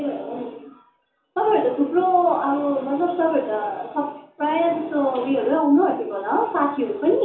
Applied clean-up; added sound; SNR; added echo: none; none; none; reverberation time 0.9 s.